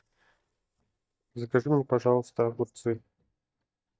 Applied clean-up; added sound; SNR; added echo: neural mask model DeepFilterNet 3.